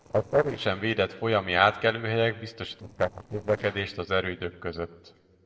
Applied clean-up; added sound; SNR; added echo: neural separator model SepFormer DNS4.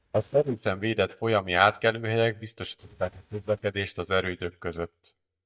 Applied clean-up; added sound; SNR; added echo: neural mask model DeepFilterNet 3.